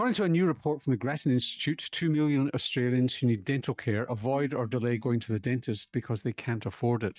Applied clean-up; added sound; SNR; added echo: neural mask model DeepFilterNet 3.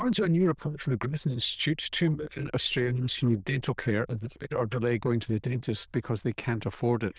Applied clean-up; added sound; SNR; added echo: neural diffusion model UNIVERSE++.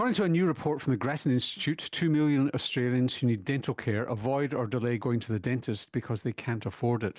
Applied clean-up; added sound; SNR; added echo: none; none; none; none.